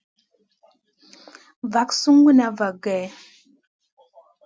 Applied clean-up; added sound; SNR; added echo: none; none; none; none.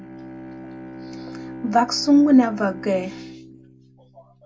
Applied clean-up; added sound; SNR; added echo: none; Bowed string instrument; 15 dB; reverberation time 0.2 s.